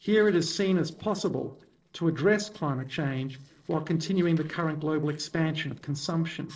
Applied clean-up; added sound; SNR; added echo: neural separator model SepFormer DNS4.